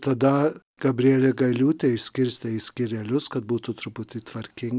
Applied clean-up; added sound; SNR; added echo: none; none; none; none.